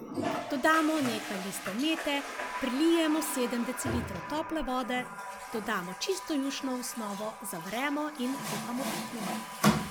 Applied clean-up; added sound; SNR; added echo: none; Water tap, faucet; 4 dB; none.